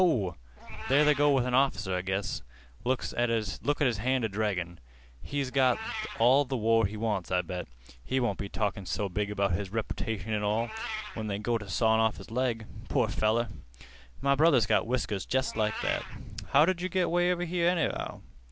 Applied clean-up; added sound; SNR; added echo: none; Meow; 18 dB; none.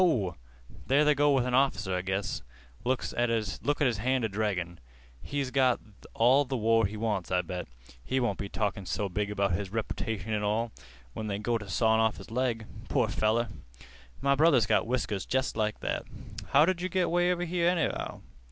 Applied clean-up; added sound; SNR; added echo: none; none; none; none.